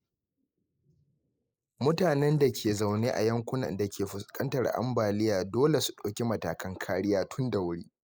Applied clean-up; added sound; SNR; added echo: neural mask model Resemble Enhance denoiser.